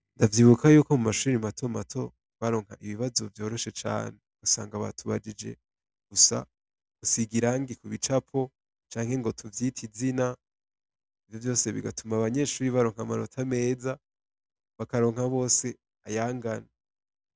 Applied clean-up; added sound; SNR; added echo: none; none; none; none.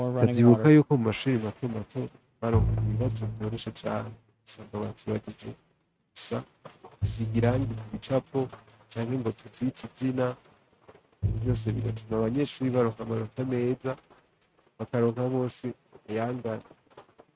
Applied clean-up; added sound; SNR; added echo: neural mask model RNNoise.